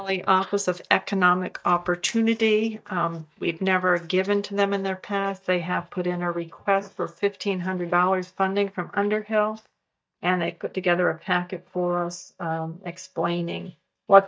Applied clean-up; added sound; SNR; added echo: neural mask model DeepFilterNet 3.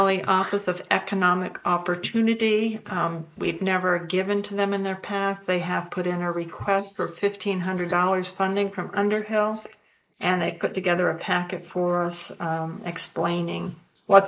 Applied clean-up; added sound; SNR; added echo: neural mask model Resemble Enhance denoiser.